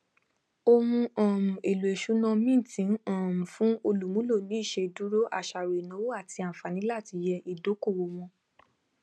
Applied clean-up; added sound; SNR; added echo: none; none; none; none.